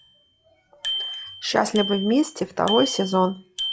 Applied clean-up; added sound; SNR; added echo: classical method log-MMSE.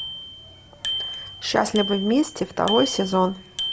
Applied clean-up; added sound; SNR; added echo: none; Bicycle bell; 8 dB; none.